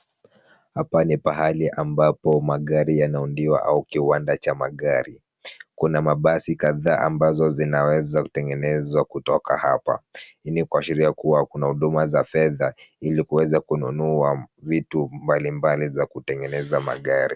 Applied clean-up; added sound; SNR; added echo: none; none; none; none.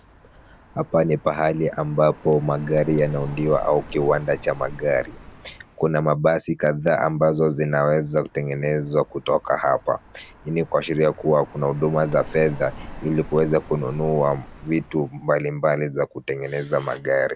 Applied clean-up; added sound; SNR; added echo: none; Car passing by; 19 dB; none.